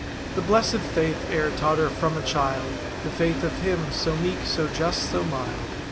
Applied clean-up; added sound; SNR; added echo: none; Train; 5 dB; none.